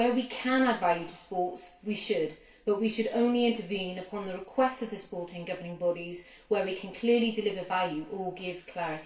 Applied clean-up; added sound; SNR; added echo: none; none; none; reverberation time 0.3 s.